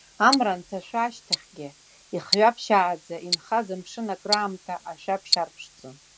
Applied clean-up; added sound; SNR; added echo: none; Tick-tock; 7 dB; none.